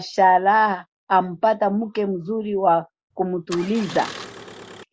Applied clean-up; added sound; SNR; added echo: none; Engine starting; 15 dB; none.